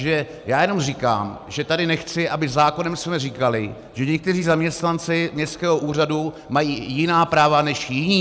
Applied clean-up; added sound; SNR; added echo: none; none; none; none.